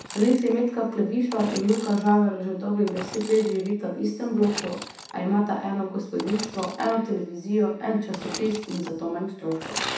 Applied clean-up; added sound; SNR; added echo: none; Sawing / Engine; 14 dB; reverberation time 0.7 s.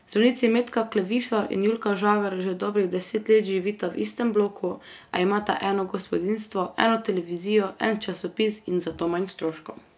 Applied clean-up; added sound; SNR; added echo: none; none; none; none.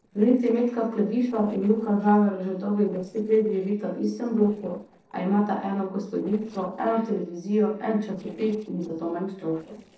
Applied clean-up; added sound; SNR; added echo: neural separator model SepFormer DNS4.